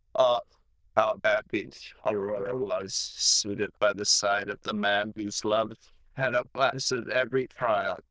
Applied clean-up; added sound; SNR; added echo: neural diffusion model UNIVERSE++.